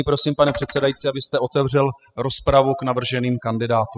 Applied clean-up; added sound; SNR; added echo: classical method spectral subtraction.